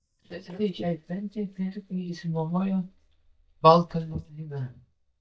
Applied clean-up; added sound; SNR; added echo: neural mask model DeepFilterNet 3.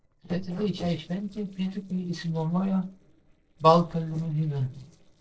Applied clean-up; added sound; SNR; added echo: neural separator model SepFormer DNS4.